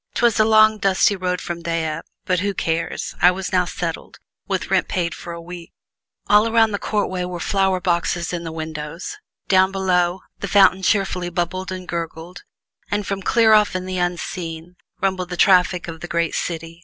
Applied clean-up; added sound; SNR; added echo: none; none; none; none.